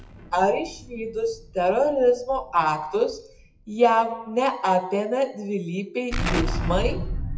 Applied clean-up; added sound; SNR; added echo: classical method WPE with log-MMSE.